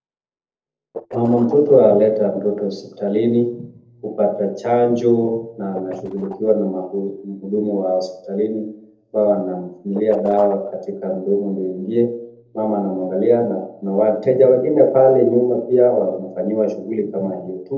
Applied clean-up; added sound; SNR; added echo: neural separator model SepFormer DNS4.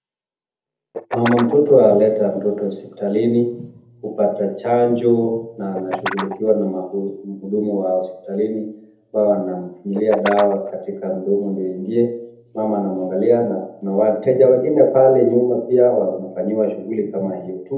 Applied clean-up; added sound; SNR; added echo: none; Guitar; 13 dB; reverberation time 0.7 s.